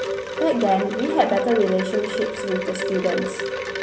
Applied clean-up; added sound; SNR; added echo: none; Wind chime; 4 dB; none.